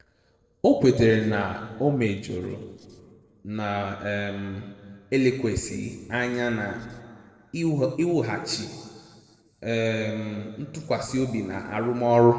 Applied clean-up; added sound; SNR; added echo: neural separator model SepFormer DNS4.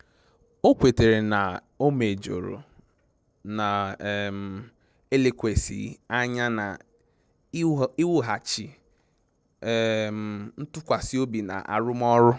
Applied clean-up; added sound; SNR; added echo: none; none; none; none.